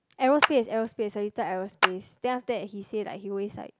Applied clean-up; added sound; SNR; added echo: none; Clapping; 3 dB; none.